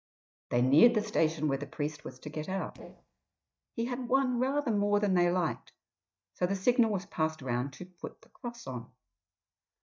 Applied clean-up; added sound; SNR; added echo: neural mask model DeepFilterNet 3.